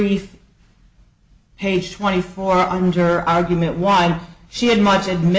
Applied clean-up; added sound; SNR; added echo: none; none; none; none.